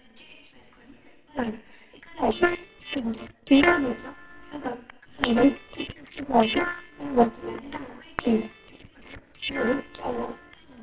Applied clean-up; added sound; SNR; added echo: neural separator model SepFormer WHAMR!.